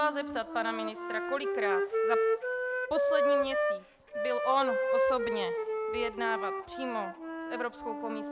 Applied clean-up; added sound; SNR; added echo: none; Wind instrument, woodwind instrument; -3 dB; none.